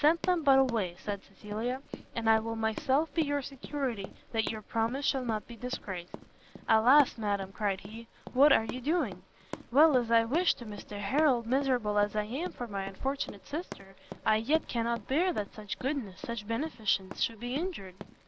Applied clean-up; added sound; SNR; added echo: none; Run; 16 dB; none.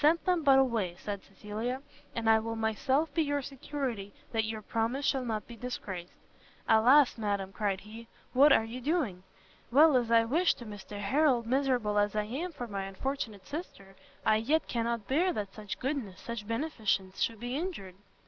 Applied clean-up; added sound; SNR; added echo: none; none; none; none.